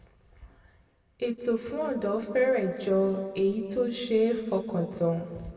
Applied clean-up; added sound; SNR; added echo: none; none; none; reverberation time 2.1 s.